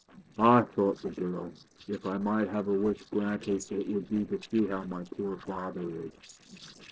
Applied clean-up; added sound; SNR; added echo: neural separator model SepFormer DNS4.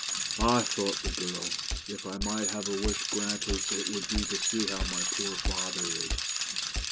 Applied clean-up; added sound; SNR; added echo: none; Bicycle; -3 dB; none.